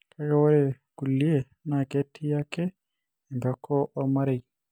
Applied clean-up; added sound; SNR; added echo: none; none; none; none.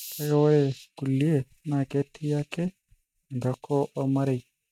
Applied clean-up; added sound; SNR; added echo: neural mask model RNNoise.